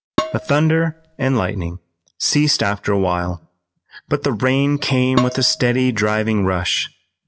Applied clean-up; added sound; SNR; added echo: none; Dishes, pots, and pans; 8 dB; none.